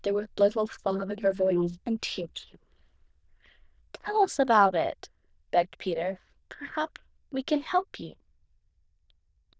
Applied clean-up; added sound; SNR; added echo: neural diffusion model UNIVERSE++.